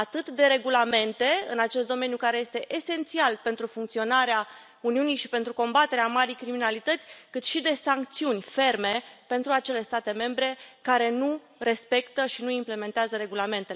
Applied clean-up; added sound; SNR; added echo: none; none; none; none.